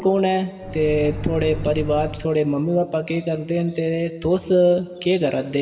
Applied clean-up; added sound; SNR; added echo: none; Microwave oven; 8 dB; reverberation time 1.6 s.